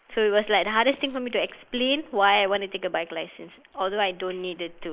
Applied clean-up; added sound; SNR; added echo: neural mask model Resemble Enhance denoiser.